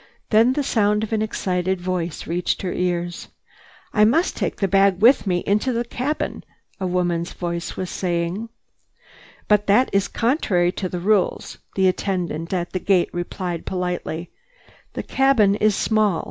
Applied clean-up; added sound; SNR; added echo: none; none; none; none.